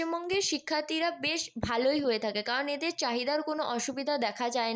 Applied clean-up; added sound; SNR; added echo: neural mask model DeepFilterNet 3.